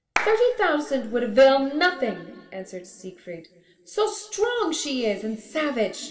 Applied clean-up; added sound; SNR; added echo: none; Clapping; 7 dB; reverberation time 2.0 s.